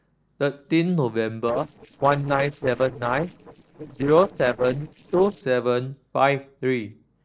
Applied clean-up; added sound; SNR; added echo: neural separator model SepFormer DNS4.